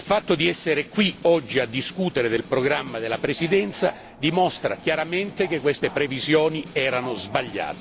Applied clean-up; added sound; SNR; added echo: none; Snare drum + Subway, metro, underground; 17 dB; none.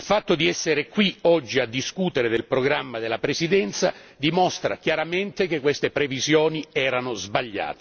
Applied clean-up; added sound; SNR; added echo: none; none; none; none.